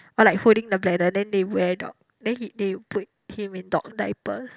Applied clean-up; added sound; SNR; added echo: none; none; none; none.